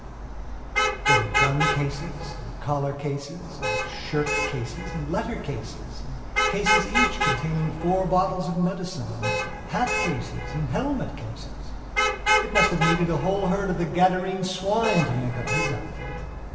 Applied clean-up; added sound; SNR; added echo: none; Traffic noise, roadway noise / Vehicle horn, car horn, honking; 1 dB; reverberation time 2.3 s.